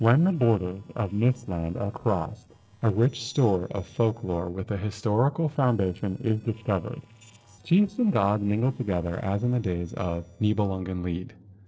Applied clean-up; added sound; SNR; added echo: neural separator model SepFormer DNS4.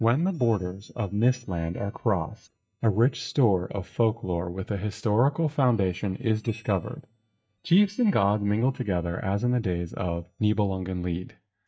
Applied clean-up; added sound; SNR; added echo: neural mask model DeepFilterNet 3.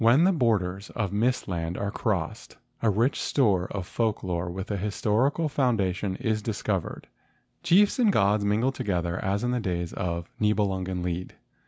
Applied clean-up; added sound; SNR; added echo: none; none; none; none.